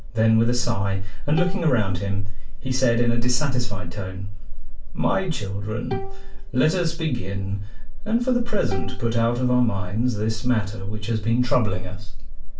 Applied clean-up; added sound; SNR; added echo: none; Bowed string instrument; 18 dB; reverberation time 0.2 s.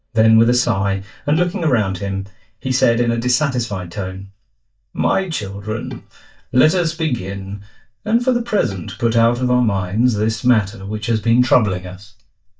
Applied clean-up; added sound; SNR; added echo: neural mask model DeepFilterNet 3.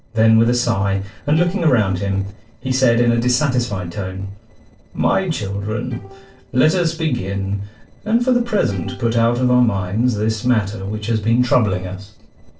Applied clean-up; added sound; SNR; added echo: neural separator model SepFormer DNS4.